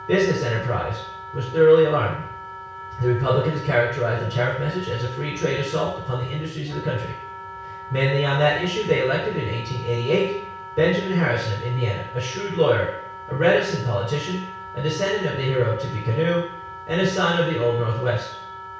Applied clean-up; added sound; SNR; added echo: none; Wind instrument, woodwind instrument; 14 dB; reverberation time 0.6 s.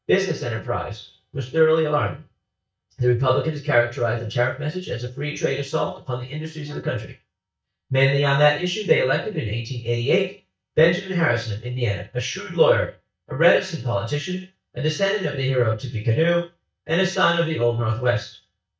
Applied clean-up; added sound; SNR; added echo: neural mask model DeepFilterNet 3.